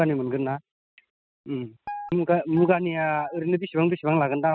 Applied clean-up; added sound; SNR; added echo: classical method spectral subtraction.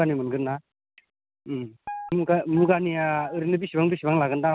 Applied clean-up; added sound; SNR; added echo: none; Guitar; 16 dB; none.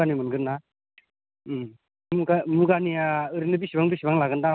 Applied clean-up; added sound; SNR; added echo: none; none; none; none.